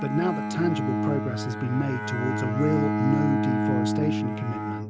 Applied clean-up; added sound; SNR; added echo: none; Bowed string instrument; -1 dB; none.